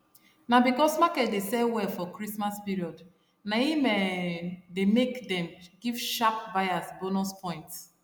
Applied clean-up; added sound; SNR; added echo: none; none; none; none.